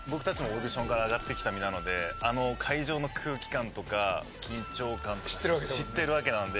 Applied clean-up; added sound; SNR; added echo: none; Wind instrument, woodwind instrument; 14 dB; none.